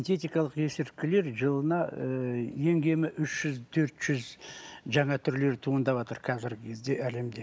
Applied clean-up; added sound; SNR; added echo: none; none; none; none.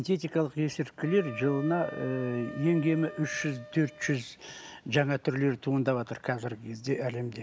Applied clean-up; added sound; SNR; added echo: none; Wind instrument, woodwind instrument; 18 dB; none.